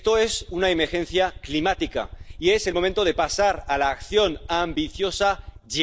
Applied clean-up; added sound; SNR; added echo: neural mask model Resemble Enhance denoiser.